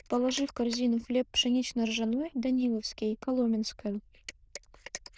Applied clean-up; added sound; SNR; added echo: neural diffusion model UNIVERSE++.